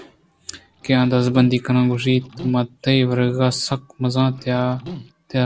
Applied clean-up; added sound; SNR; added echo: none; Liquid; 17 dB; none.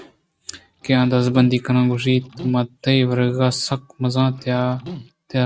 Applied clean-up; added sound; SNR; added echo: neural mask model RNNoise.